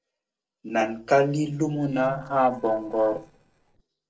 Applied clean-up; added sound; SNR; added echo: neural separator model SepFormer DNS4.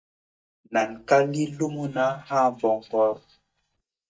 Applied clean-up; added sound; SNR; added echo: neural mask model DeepFilterNet 3.